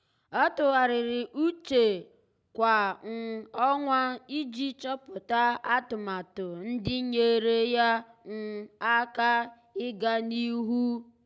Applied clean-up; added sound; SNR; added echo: none; none; none; none.